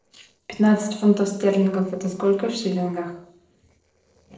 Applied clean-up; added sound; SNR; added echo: neural separator model SepFormer DNS4.